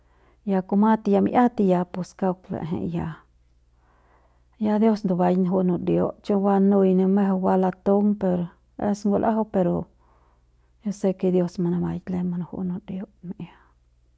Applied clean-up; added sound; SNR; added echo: none; none; none; none.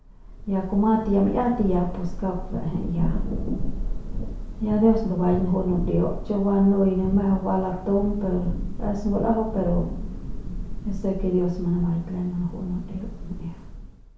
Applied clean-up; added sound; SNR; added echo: none; Thunder / Rain; 5 dB; reverberation time 0.6 s.